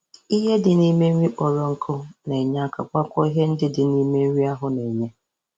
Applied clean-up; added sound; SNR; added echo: none; none; none; none.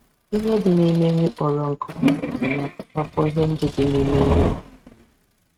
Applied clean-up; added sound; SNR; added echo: neural mask model RNNoise.